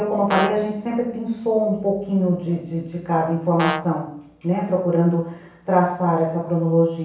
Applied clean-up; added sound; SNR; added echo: none; Brass instrument; 6 dB; reverberation time 0.7 s.